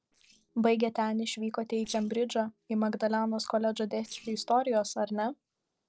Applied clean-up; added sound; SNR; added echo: neural separator model SepFormer DNS4.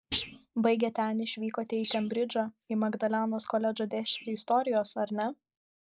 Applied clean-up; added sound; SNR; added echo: neural mask model Resemble Enhance denoiser.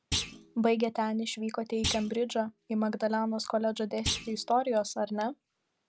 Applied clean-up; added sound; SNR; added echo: none; Thump, thud; 9 dB; none.